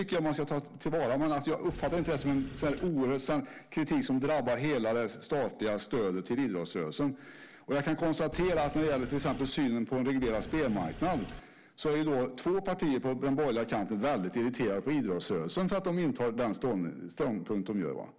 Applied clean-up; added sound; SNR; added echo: none; Sink (filling or washing); 12 dB; none.